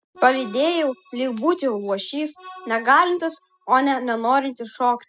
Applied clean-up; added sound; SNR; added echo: classical method spectral subtraction.